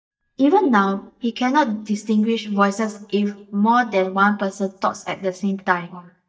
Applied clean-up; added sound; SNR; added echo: neural mask model DeepFilterNet 3.